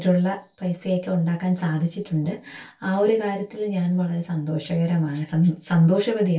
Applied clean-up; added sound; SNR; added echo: none; none; none; reverberation time 0.2 s.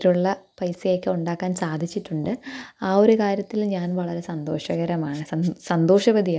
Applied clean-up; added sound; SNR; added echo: none; none; none; none.